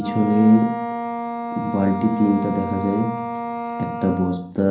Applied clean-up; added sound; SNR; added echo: none; Wind instrument, woodwind instrument; 7 dB; reverberation time 0.6 s.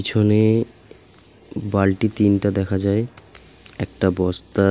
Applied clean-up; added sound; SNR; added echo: none; none; none; none.